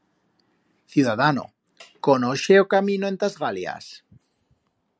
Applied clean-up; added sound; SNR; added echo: none; none; none; none.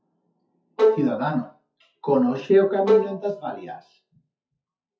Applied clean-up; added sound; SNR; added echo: classical method WPE with log-MMSE.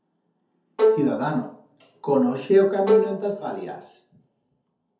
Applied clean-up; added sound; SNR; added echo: none; Bowed string instrument; -1 dB; reverberation time 0.5 s.